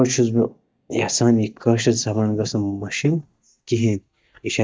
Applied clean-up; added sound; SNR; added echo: neural mask model DeepFilterNet 3.